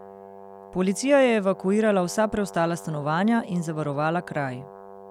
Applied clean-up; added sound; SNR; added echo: none; Brass instrument; 19 dB; none.